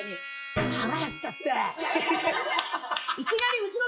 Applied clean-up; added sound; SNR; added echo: classical method log-MMSE.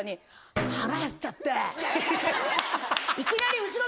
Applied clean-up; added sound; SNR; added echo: none; none; none; none.